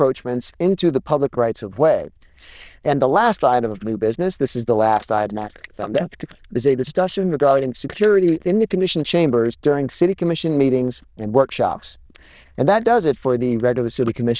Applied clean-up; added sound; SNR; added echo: neural diffusion model UNIVERSE++.